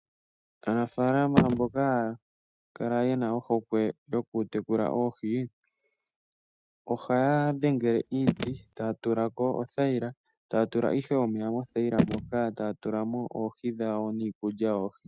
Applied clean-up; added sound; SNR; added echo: neural mask model RNNoise.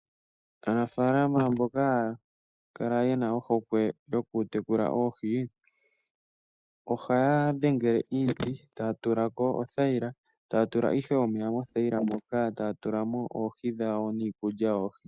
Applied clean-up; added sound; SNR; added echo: neural mask model Resemble Enhance denoiser.